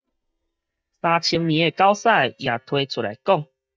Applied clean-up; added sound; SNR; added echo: neural mask model DeepFilterNet 3.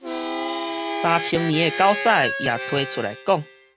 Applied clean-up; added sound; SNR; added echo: none; Harmonica; 6 dB; none.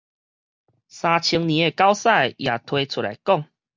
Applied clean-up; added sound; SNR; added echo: none; none; none; none.